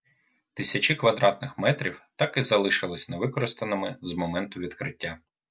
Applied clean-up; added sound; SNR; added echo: none; none; none; none.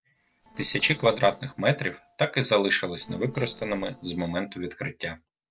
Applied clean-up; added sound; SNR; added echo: neural separator model SepFormer DNS4.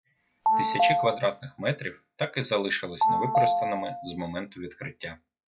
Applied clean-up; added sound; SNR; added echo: classical method log-MMSE.